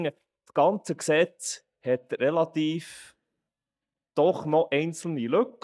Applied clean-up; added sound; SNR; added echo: neural mask model DeepFilterNet 3.